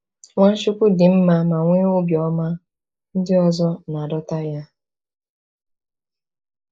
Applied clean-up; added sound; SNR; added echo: neural mask model Resemble Enhance denoiser.